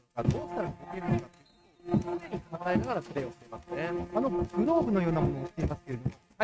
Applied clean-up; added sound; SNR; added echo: neural mask model RNNoise.